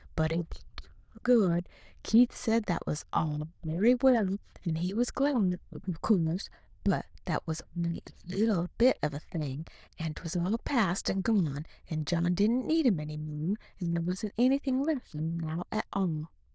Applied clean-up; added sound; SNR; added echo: neural diffusion model UNIVERSE++.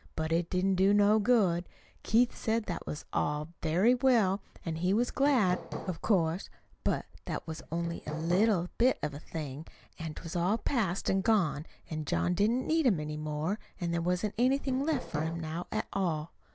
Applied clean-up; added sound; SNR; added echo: none; Hammer; 11 dB; none.